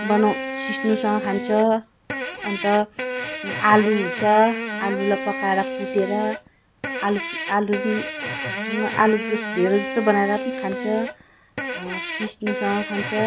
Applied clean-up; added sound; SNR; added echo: none; Fart; 6 dB; none.